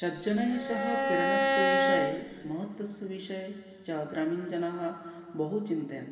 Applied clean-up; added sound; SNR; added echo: none; Bowed string instrument; -5 dB; reverberation time 2.4 s.